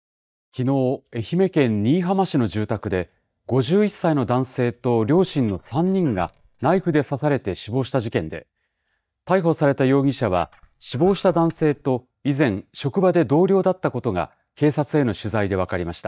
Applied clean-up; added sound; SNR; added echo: neural mask model DeepFilterNet 3.